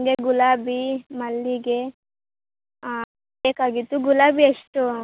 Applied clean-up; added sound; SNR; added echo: none; none; none; none.